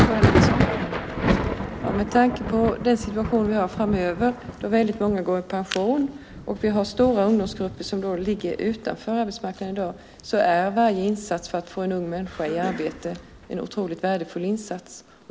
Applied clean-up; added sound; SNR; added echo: none; Thunder; 4 dB; none.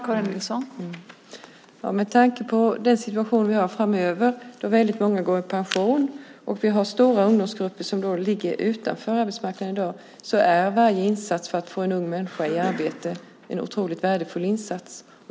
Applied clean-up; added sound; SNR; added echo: none; none; none; none.